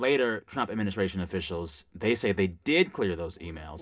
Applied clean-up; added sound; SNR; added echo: none; none; none; reverberation time 0.3 s.